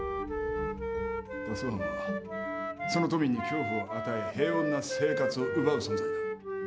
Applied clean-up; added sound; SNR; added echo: none; Wind instrument, woodwind instrument; 1 dB; none.